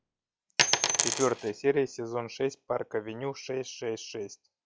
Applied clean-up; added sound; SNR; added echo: classical method log-MMSE.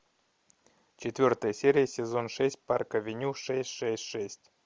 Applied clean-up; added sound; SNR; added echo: none; none; none; none.